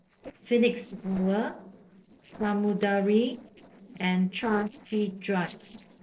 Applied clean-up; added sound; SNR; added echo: neural separator model SepFormer DNS4.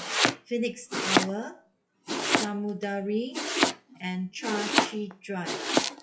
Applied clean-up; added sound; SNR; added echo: classical method WPE with log-MMSE.